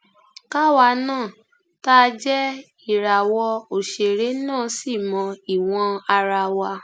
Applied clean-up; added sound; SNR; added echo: none; none; none; none.